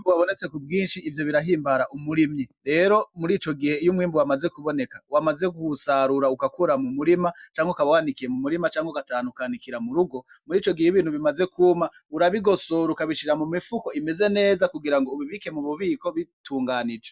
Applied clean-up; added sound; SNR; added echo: none; none; none; none.